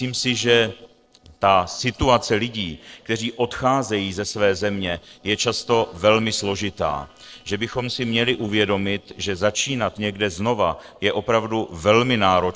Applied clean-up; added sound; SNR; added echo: neural separator model SepFormer DNS4.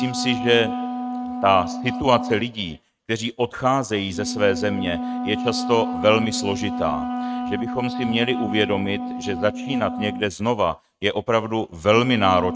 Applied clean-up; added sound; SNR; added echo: neural mask model RNNoise.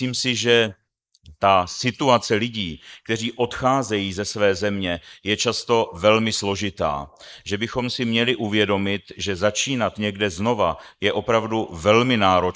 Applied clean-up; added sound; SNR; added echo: neural mask model Resemble Enhance denoiser.